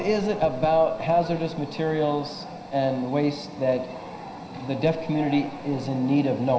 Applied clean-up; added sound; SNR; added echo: none; none; none; reverberation time 0.9 s.